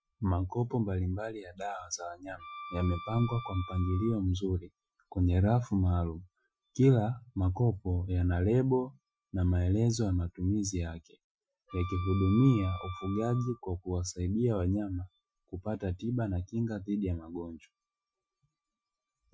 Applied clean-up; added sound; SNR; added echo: classical method Wiener filter.